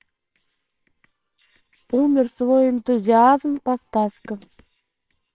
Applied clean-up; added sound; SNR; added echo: neural separator model SepFormer WHAMR!.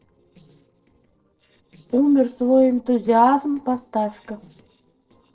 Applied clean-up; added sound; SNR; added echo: neural separator model SepFormer DNS4.